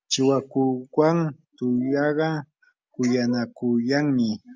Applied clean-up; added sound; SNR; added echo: none; none; none; none.